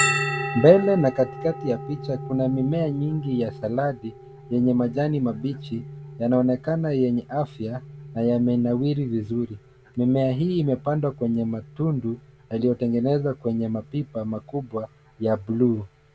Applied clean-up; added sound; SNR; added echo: none; Bell; 11 dB; none.